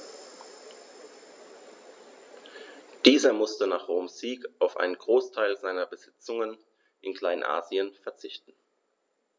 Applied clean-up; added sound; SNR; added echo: none; none; none; none.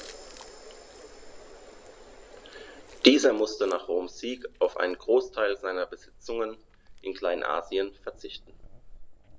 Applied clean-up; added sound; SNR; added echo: none; Chewing, mastication; 20 dB; none.